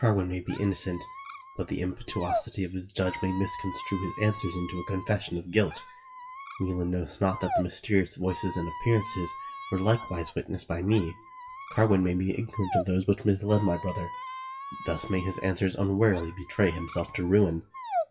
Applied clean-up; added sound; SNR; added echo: classical method WPE with log-MMSE.